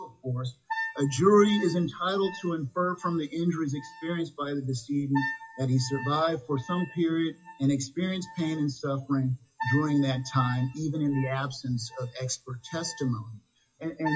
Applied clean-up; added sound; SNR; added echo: classical method WPE with log-MMSE.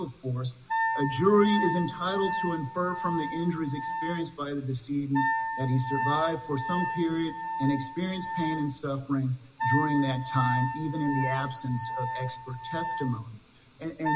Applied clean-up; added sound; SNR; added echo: none; Wind instrument, woodwind instrument; 4 dB; reverberation time 1.1 s.